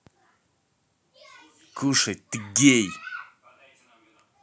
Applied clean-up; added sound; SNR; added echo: none; none; none; none.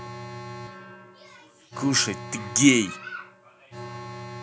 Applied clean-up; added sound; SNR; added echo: none; Alarm; 12 dB; none.